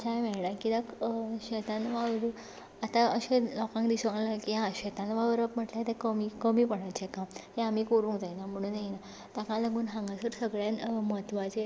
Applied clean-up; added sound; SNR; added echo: none; none; none; none.